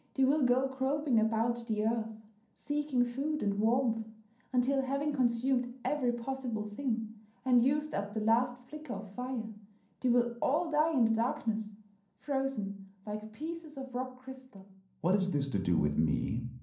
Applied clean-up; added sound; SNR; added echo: none; none; none; reverberation time 0.6 s.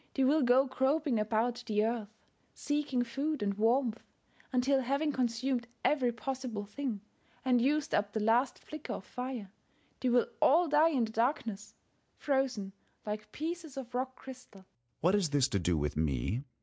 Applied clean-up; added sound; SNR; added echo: none; none; none; none.